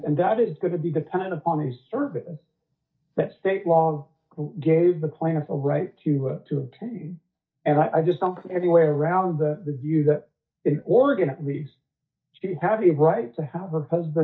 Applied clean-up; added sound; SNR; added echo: neural mask model DeepFilterNet 3.